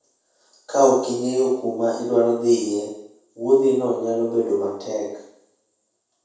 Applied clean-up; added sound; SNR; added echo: none; none; none; reverberation time 0.7 s.